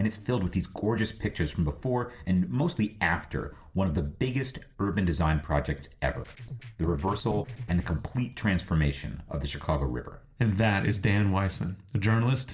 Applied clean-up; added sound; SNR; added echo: neural separator model SepFormer DNS4.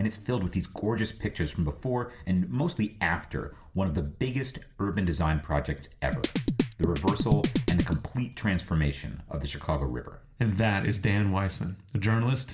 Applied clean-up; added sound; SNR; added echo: none; Drum kit; -1 dB; reverberation time 0.4 s.